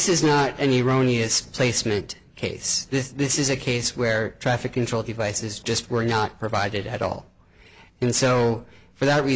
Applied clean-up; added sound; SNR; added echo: none; none; none; none.